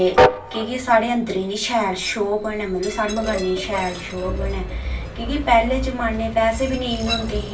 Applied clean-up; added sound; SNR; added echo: none; Train; 3 dB; reverberation time 0.3 s.